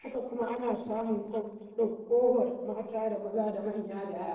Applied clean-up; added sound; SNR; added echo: neural separator model SepFormer DNS4.